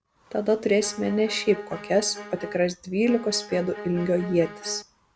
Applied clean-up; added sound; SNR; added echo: none; Bowed string instrument; 13 dB; none.